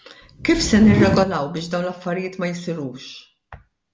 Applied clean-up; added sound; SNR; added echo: none; Whoosh, swoosh, swish; 5 dB; none.